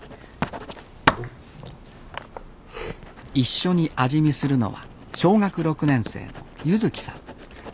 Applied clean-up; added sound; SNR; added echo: none; Writing; 9 dB; none.